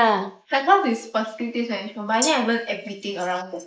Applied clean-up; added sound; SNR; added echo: neural mask model Resemble Enhance denoiser.